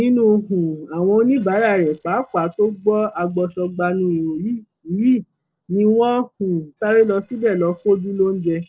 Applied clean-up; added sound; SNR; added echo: neural separator model SepFormer DNS4.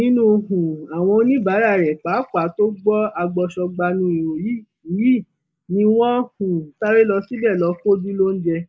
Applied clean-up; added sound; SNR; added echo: neural mask model Resemble Enhance denoiser.